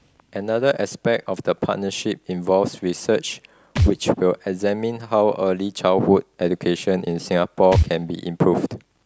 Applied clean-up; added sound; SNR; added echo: none; Thump, thud; 9 dB; none.